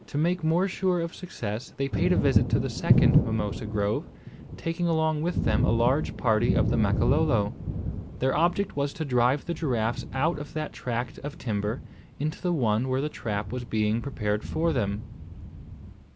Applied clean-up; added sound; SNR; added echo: none; Thunder; 3 dB; none.